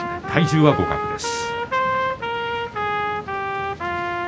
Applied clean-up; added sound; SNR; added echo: none; Trumpet; 0 dB; none.